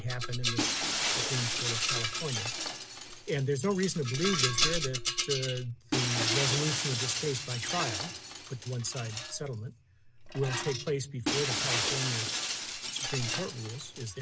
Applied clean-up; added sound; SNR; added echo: none; Rattle + Shatter; -1 dB; none.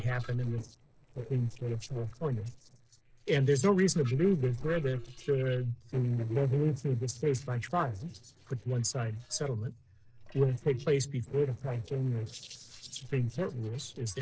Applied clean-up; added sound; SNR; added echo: neural separator model SepFormer DNS4.